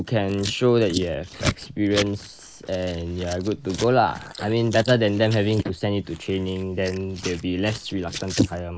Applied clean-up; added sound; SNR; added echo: neural mask model Resemble Enhance denoiser.